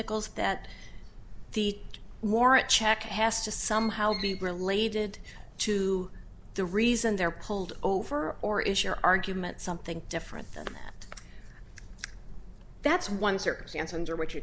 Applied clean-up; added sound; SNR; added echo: none; Squeak; 10 dB; none.